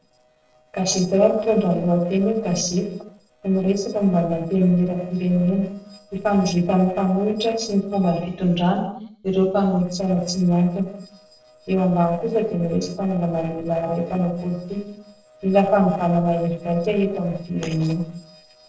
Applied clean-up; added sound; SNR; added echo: neural separator model SepFormer DNS4.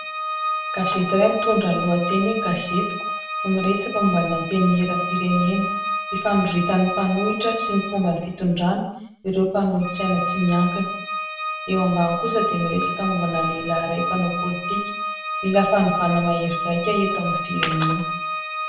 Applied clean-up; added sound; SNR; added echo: none; Organ; 4 dB; reverberation time 0.6 s.